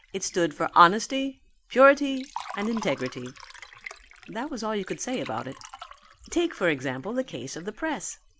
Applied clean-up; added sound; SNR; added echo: none; Liquid; 19 dB; none.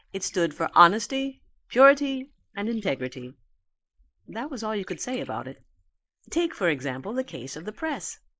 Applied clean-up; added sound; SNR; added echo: neural mask model Resemble Enhance denoiser.